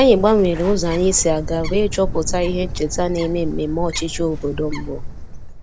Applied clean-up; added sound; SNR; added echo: none; Bird; 6 dB; none.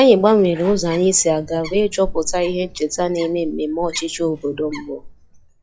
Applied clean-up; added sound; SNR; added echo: classical method log-MMSE.